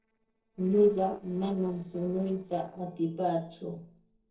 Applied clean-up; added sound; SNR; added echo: neural separator model SepFormer DNS4.